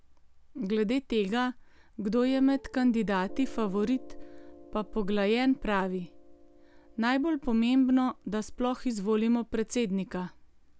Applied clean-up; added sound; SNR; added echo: none; Piano; 19 dB; none.